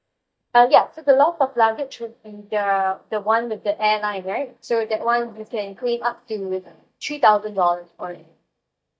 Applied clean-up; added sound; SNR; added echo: neural mask model DeepFilterNet 3.